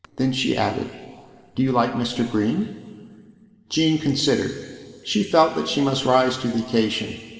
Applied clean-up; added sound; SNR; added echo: neural separator model SepFormer DNS4.